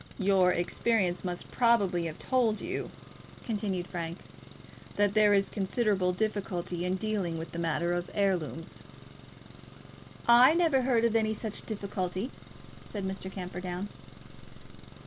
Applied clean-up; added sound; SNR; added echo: none; Engine; 17 dB; none.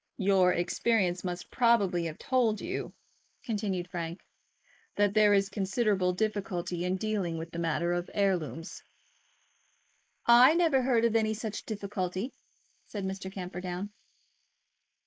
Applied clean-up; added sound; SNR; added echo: neural mask model Resemble Enhance denoiser.